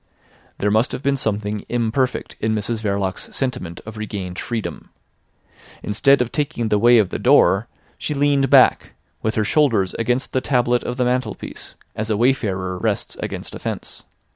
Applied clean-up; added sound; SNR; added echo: none; none; none; none.